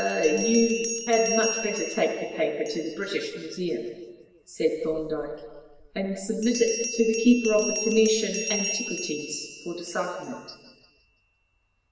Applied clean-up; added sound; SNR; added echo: none; Bell; 9 dB; reverberation time 1.4 s.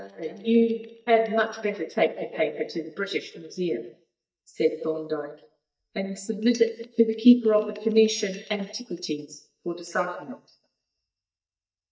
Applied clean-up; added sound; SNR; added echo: neural mask model DeepFilterNet 3.